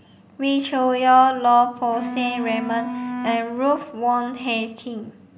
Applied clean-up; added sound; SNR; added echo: none; Wind instrument, woodwind instrument; 10 dB; none.